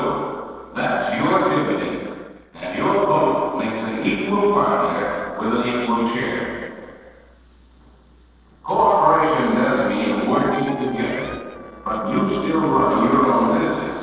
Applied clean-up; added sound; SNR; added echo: neural separator model SepFormer DNS4.